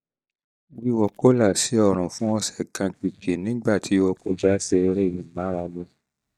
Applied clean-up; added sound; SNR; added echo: neural mask model DeepFilterNet 3.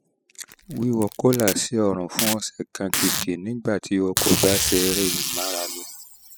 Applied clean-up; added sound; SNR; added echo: classical method spectral subtraction.